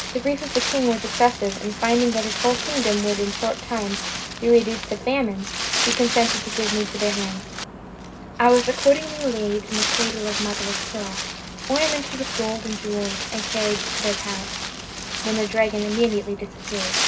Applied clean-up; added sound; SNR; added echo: none; Wind; 4 dB; reverberation time 0.2 s.